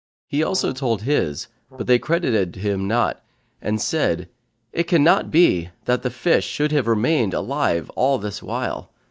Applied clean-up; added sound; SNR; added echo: neural mask model DeepFilterNet 3.